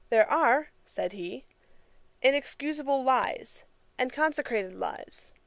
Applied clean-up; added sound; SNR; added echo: none; none; none; none.